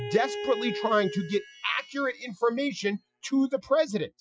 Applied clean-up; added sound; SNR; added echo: classical method Wiener filter.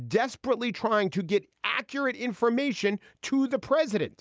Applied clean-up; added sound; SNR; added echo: none; none; none; none.